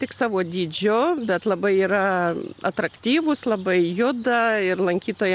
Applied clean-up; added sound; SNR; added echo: none; none; none; none.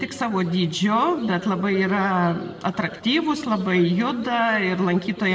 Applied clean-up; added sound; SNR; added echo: none; none; none; reverberation time 1.3 s.